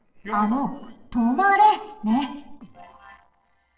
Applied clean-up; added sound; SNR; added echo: neural separator model SepFormer DNS4.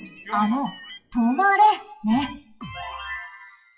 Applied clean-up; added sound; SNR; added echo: classical method WPE with log-MMSE.